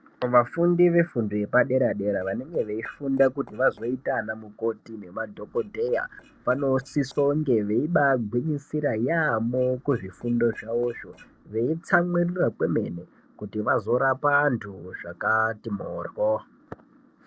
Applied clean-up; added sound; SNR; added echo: neural separator model SepFormer DNS4.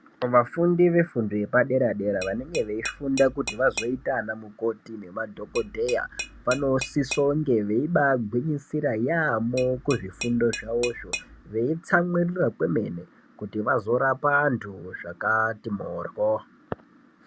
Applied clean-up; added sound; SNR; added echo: none; Tap / Glass; 12 dB; none.